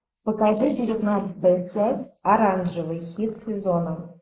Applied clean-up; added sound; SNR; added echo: neural mask model Resemble Enhance denoiser.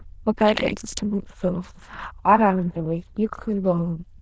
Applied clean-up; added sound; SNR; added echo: neural diffusion model UNIVERSE++.